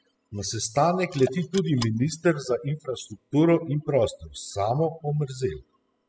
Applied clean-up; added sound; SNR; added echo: classical method spectral subtraction.